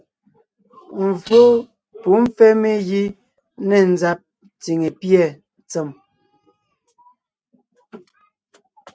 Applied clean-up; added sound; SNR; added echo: neural mask model RNNoise.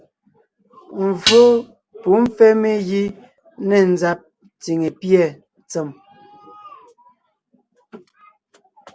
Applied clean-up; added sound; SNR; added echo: none; Dishes, pots, and pans; 2 dB; none.